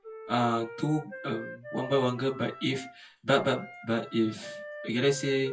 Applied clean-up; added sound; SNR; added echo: classical method WPE with log-MMSE.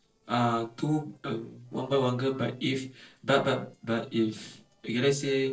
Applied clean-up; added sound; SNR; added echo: neural separator model SepFormer DNS4.